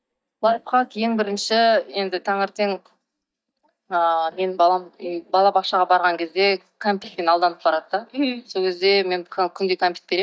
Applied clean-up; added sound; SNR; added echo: neural mask model DeepFilterNet 3.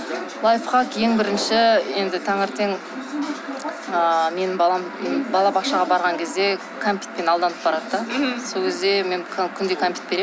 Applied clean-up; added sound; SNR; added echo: none; none; none; none.